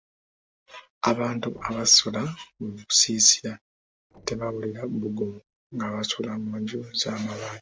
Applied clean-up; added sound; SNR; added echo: neural separator model SepFormer DNS4.